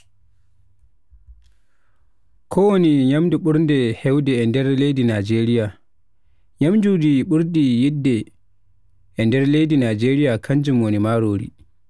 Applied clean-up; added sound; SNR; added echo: none; none; none; none.